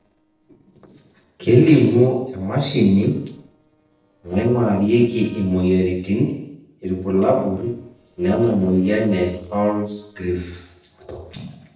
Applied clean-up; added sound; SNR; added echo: neural separator model SepFormer DNS4.